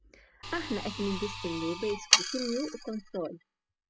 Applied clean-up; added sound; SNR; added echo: classical method spectral subtraction.